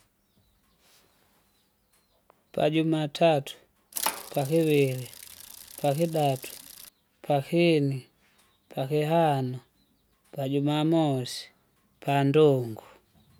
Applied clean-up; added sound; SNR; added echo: none; Bicycle; 11 dB; none.